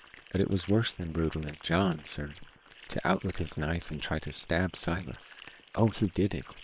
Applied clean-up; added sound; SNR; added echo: neural separator model SepFormer WHAM!.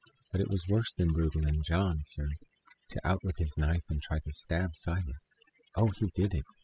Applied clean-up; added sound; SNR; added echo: classical method spectral subtraction.